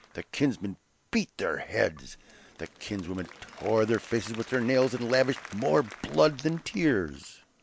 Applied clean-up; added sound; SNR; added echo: none; Applause / Crowd; 20 dB; none.